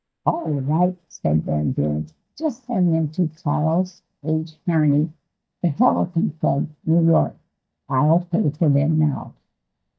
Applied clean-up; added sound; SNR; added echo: neural mask model DeepFilterNet 3.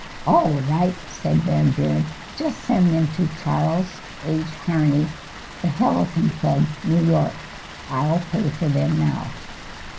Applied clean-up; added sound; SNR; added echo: none; Water; 15 dB; reverberation time 0.4 s.